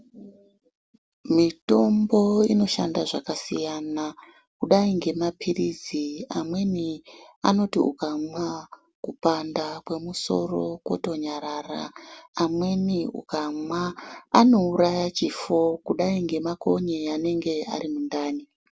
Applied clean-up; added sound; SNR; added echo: none; none; none; none.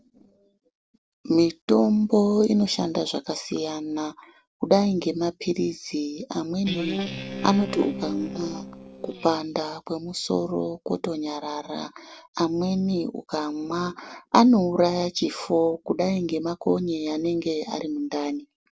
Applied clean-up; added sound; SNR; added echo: neural separator model SepFormer DNS4.